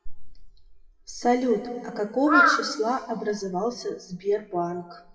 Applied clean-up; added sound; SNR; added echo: classical method WPE with log-MMSE.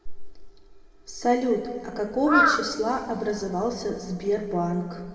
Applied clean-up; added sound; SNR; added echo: none; Crow; 0 dB; reverberation time 1.9 s.